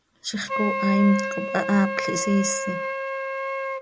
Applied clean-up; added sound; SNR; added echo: none; Wind instrument, woodwind instrument; 4 dB; none.